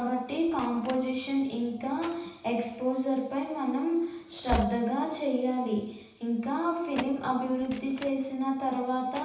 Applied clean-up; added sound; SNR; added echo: none; Slam / Train; 14 dB; reverberation time 0.9 s.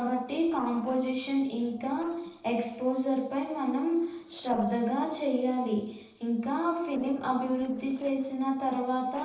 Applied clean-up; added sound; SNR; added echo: neural separator model SepFormer DNS4.